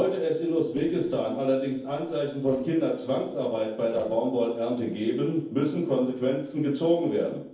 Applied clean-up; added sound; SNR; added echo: neural separator model SepFormer DNS4.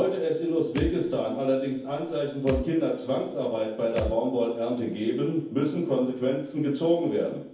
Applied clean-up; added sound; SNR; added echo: none; Thump, thud; 12 dB; reverberation time 0.7 s.